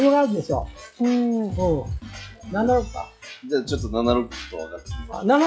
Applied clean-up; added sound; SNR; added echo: classical method log-MMSE.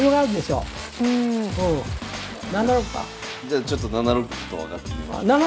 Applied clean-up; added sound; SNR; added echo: none; Fire; 19 dB; none.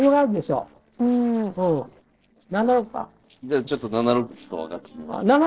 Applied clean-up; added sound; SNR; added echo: neural separator model SepFormer DNS4.